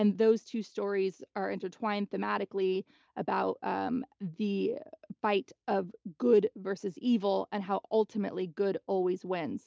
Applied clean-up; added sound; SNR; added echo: none; none; none; none.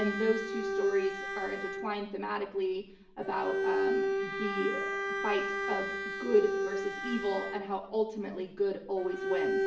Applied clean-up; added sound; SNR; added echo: none; Bowed string instrument; 1 dB; reverberation time 0.7 s.